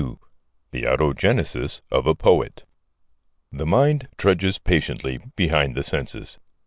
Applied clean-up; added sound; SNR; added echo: none; none; none; none.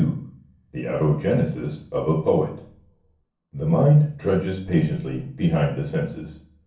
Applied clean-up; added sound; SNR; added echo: none; none; none; reverberation time 0.6 s.